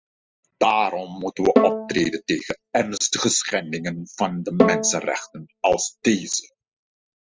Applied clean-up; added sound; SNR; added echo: classical method spectral subtraction.